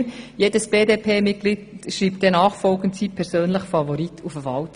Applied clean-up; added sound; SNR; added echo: none; none; none; none.